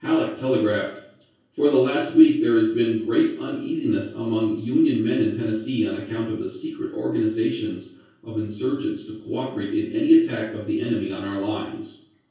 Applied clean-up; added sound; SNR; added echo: none; none; none; reverberation time 0.6 s.